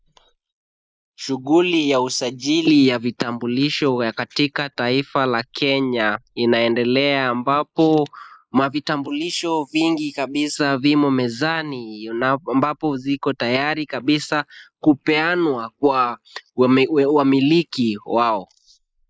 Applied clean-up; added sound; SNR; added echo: neural mask model Resemble Enhance denoiser.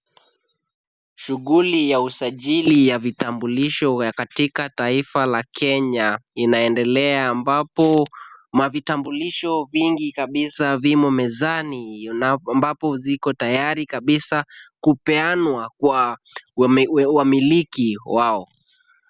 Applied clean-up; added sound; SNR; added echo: none; none; none; none.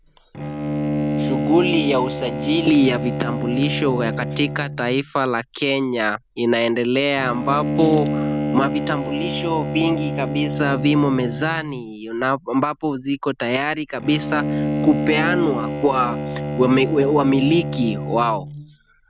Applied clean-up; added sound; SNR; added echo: none; Bowed string instrument; 4 dB; none.